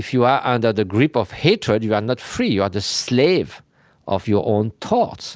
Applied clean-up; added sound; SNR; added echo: none; none; none; none.